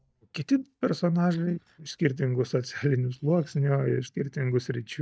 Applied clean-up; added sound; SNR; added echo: neural mask model DeepFilterNet 3.